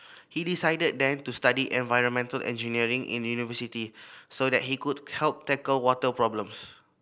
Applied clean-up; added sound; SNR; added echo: none; none; none; none.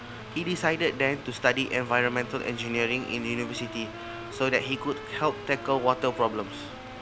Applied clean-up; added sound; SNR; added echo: none; Wind instrument, woodwind instrument + Mechanical fan; 11 dB; none.